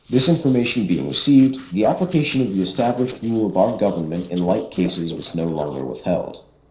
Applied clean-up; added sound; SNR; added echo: neural separator model SepFormer DNS4.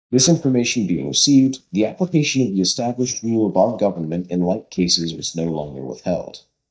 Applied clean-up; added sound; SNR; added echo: neural mask model DeepFilterNet 3.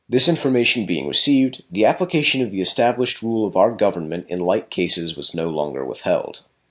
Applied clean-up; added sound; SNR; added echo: none; none; none; none.